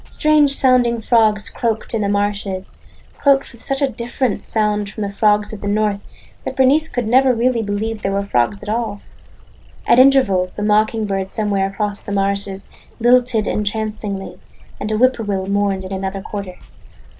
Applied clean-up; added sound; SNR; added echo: none; Water; 17 dB; none.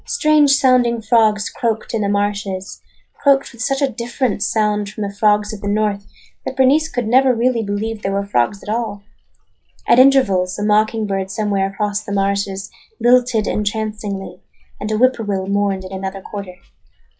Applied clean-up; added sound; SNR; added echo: classical method log-MMSE.